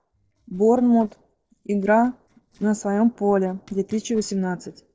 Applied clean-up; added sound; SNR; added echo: neural separator model SepFormer DNS4.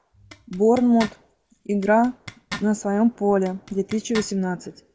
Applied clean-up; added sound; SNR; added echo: none; Zipper (clothing); 17 dB; none.